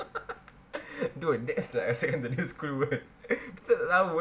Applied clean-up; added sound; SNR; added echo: none; none; none; none.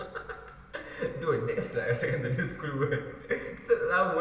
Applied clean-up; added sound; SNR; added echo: none; none; none; reverberation time 1.4 s.